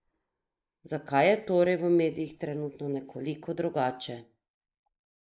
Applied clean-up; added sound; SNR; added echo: neural mask model Resemble Enhance denoiser.